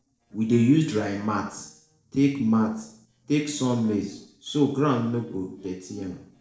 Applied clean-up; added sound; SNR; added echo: neural separator model SepFormer DNS4.